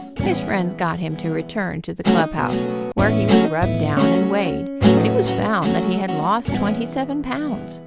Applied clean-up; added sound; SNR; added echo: none; Guitar; -2 dB; none.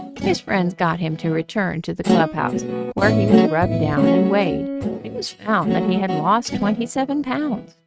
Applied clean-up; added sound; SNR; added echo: neural mask model RNNoise.